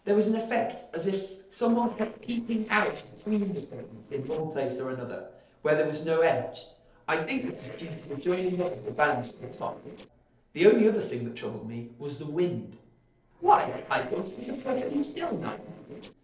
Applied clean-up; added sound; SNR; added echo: neural separator model SepFormer DNS4.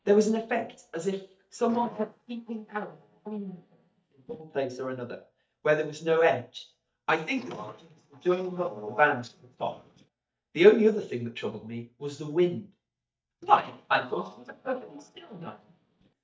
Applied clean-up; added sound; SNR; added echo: neural mask model DeepFilterNet 3.